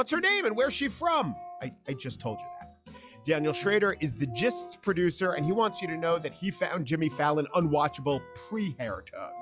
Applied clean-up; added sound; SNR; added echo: classical method log-MMSE.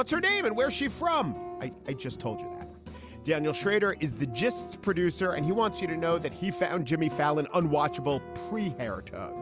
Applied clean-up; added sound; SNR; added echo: none; Organ; 13 dB; none.